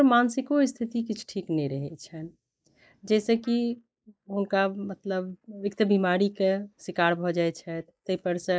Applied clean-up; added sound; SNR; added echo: neural mask model Resemble Enhance denoiser.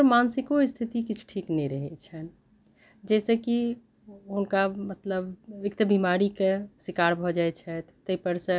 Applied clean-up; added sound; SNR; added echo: none; none; none; none.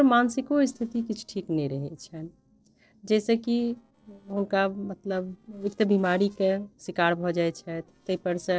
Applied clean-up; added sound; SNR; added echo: neural separator model SepFormer DNS4.